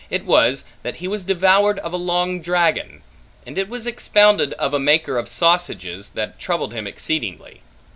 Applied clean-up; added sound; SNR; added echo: none; none; none; none.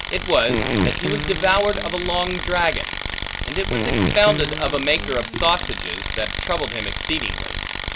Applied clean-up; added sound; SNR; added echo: none; Fart + Tools; 2 dB; none.